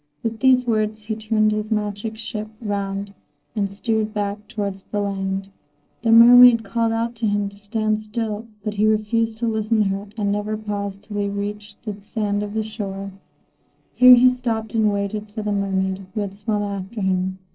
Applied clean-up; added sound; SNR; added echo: neural separator model SepFormer DNS4.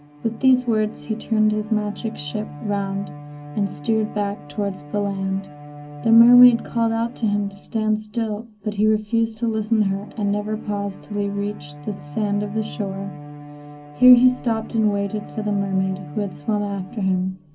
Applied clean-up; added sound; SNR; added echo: none; Bowed string instrument; 16 dB; reverberation time 0.3 s.